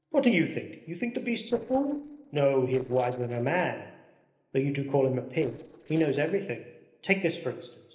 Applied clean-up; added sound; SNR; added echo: neural separator model SepFormer DNS4.